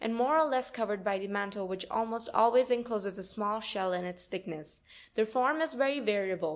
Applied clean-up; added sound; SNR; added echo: none; none; none; none.